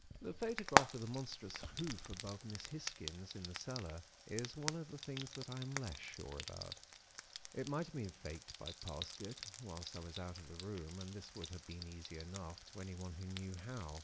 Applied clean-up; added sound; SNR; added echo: none; Frying (food); -1 dB; none.